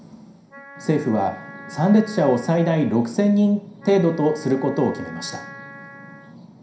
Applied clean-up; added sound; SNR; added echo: none; Wind instrument, woodwind instrument; 20 dB; reverberation time 0.5 s.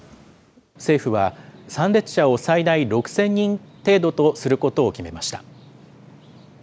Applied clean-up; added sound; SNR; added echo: none; none; none; none.